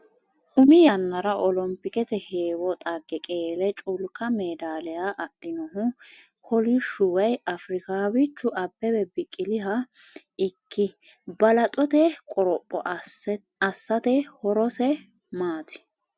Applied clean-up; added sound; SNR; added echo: none; none; none; none.